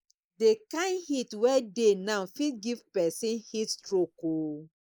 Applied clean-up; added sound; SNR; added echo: neural mask model Resemble Enhance denoiser.